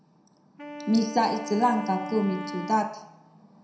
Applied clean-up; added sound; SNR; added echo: none; Wind instrument, woodwind instrument; 11 dB; reverberation time 0.6 s.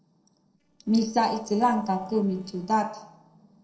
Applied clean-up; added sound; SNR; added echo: neural separator model SepFormer DNS4.